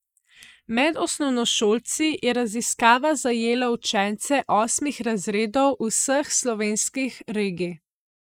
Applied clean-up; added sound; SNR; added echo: neural mask model Resemble Enhance denoiser.